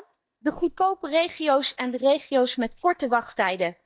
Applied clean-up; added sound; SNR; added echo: neural mask model DeepFilterNet 3.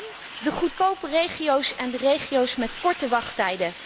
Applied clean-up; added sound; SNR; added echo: none; Truck; 16 dB; none.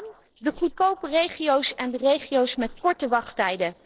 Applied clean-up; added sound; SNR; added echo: neural separator model SepFormer DNS4.